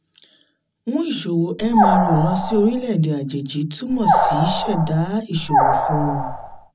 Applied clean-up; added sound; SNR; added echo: none; Animal; -1 dB; reverberation time 0.4 s.